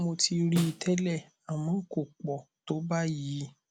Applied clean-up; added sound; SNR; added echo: none; Snare drum; 12 dB; none.